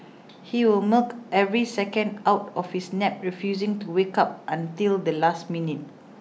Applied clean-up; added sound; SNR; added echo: none; none; none; none.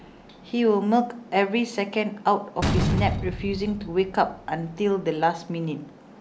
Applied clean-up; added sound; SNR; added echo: none; Slam; 7 dB; none.